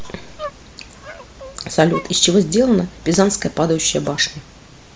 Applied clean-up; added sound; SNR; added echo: none; Dog; 18 dB; none.